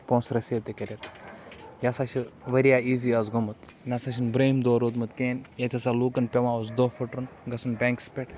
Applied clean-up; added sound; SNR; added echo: none; none; none; none.